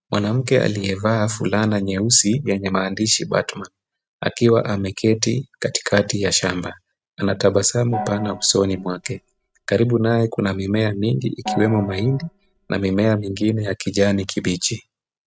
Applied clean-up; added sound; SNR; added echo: neural mask model RNNoise.